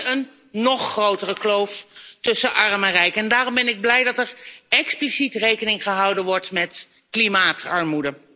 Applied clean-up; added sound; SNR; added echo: none; none; none; none.